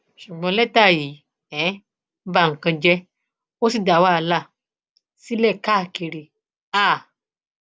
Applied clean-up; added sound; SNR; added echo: none; none; none; none.